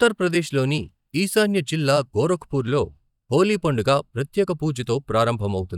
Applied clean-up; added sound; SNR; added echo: neural mask model DeepFilterNet 3.